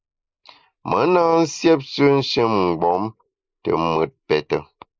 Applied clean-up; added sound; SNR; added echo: neural mask model Resemble Enhance denoiser.